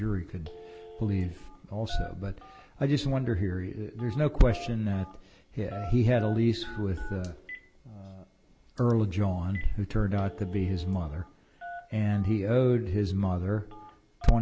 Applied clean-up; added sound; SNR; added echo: none; Telephone; 20 dB; none.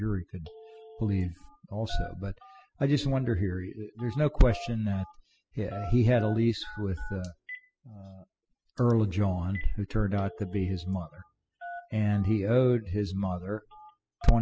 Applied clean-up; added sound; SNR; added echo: classical method spectral subtraction.